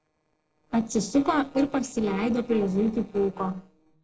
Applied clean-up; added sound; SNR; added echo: neural separator model SepFormer DNS4.